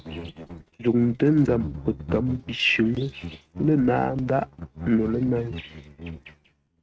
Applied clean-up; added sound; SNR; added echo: neural mask model RNNoise.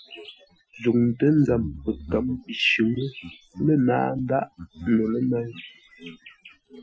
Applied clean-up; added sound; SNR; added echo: classical method Wiener filter.